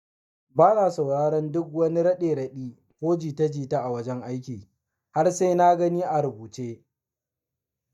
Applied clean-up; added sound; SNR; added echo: neural mask model DeepFilterNet 3.